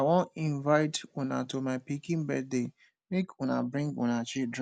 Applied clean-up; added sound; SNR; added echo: none; none; none; none.